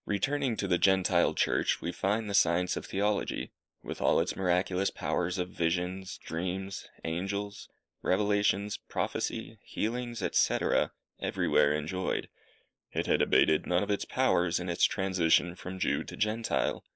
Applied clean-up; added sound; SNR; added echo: neural mask model Resemble Enhance denoiser.